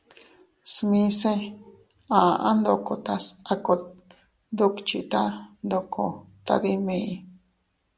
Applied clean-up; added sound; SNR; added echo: none; none; none; none.